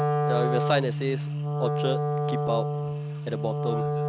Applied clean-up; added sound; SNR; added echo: none; Wind instrument, woodwind instrument; -4 dB; none.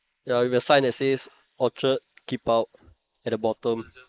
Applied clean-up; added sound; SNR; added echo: neural mask model Resemble Enhance denoiser.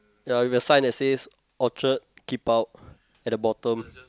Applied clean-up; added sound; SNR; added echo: none; none; none; none.